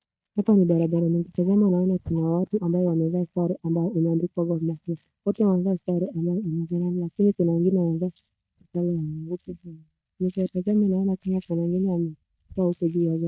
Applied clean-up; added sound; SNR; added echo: neural mask model DeepFilterNet 3.